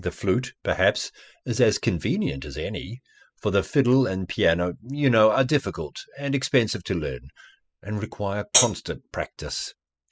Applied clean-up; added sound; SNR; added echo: classical method spectral subtraction.